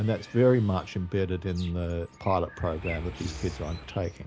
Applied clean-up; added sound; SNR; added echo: none; Mechanisms + Bird; 16 dB; none.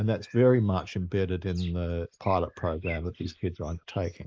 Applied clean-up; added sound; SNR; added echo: neural mask model Resemble Enhance denoiser.